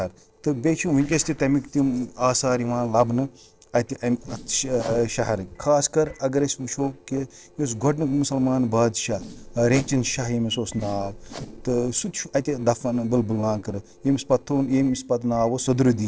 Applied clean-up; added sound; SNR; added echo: neural separator model SepFormer DNS4.